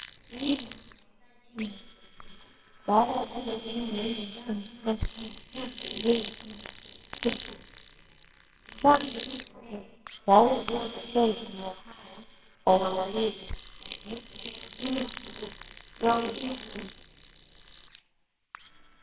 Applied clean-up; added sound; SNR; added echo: neural separator model SepFormer WHAMR!.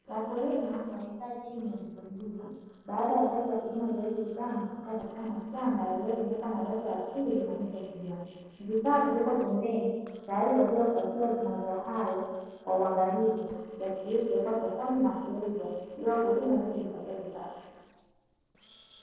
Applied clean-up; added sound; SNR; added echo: neural separator model SepFormer DNS4.